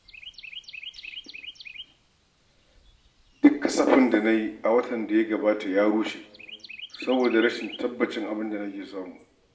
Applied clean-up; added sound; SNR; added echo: none; Chirp, tweet; 20 dB; reverberation time 0.8 s.